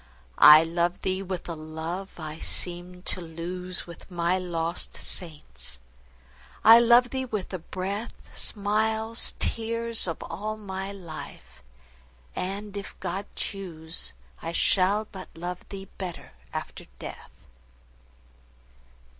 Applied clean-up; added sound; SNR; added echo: none; none; none; none.